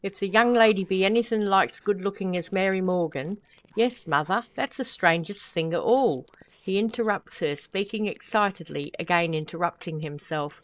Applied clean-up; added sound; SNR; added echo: neural separator model SepFormer DNS4.